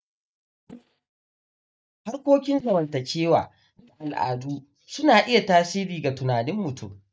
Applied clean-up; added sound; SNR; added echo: neural mask model DeepFilterNet 3.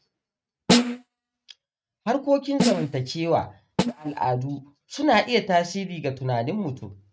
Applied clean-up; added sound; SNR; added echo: neural mask model RNNoise.